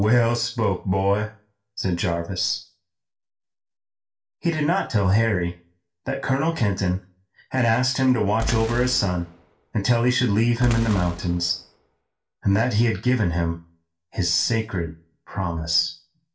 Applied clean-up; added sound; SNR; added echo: none; Boom; 9 dB; reverberation time 0.3 s.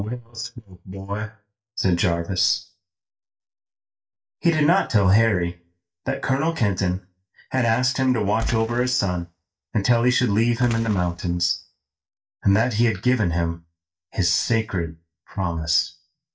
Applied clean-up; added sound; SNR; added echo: neural mask model DeepFilterNet 3.